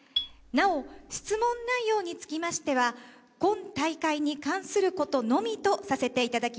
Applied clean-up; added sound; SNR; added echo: none; Marimba, xylophone; 11 dB; none.